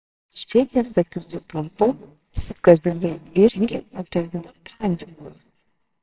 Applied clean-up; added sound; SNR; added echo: neural separator model SepFormer WHAMR!.